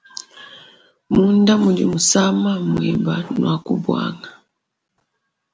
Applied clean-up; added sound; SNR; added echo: none; none; none; none.